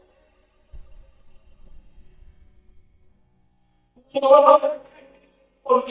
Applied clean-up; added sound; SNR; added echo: neural mask model DeepFilterNet 3.